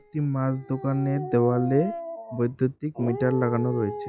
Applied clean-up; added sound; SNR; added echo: classical method log-MMSE.